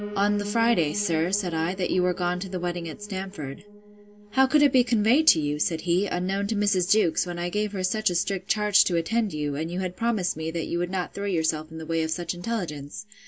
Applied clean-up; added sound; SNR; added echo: none; Piano; 18 dB; none.